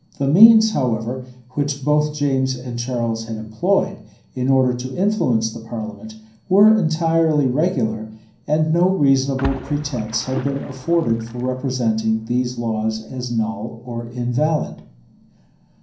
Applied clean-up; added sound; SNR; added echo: none; Splash, splatter; 14 dB; reverberation time 0.6 s.